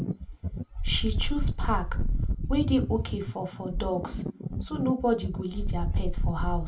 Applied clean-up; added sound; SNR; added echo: none; Wind; -2 dB; reverberation time 0.2 s.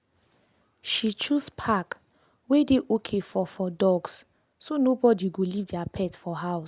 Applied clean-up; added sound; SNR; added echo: none; none; none; none.